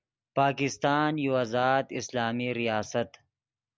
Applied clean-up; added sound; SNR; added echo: none; none; none; none.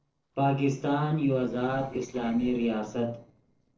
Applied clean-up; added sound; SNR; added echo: neural separator model SepFormer DNS4.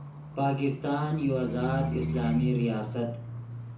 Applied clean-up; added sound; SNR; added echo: none; Livestock, farm animals, working animals; 3 dB; reverberation time 0.6 s.